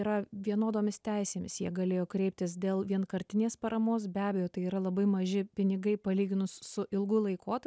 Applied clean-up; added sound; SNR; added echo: none; none; none; none.